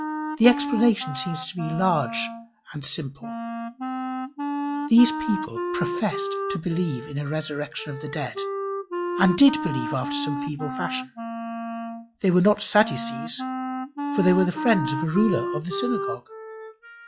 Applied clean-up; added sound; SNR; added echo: classical method log-MMSE.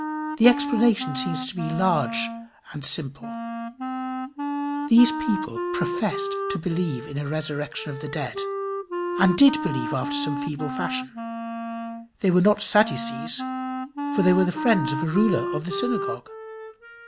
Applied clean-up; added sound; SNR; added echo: none; Wind instrument, woodwind instrument; 7 dB; none.